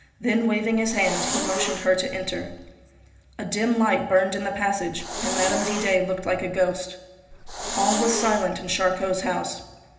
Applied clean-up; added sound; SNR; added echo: none; Hiss; 6 dB; reverberation time 1.0 s.